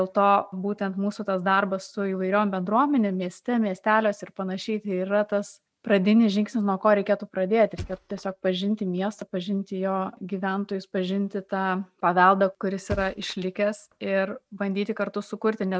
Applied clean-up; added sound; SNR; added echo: neural mask model RNNoise.